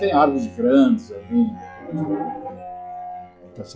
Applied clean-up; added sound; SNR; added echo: classical method log-MMSE.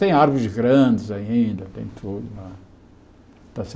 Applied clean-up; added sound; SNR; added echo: none; none; none; none.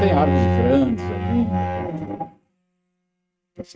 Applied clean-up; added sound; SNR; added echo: neural mask model RNNoise.